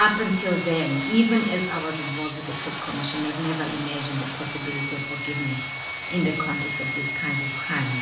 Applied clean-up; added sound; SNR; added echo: none; Sawing; 3 dB; reverberation time 0.6 s.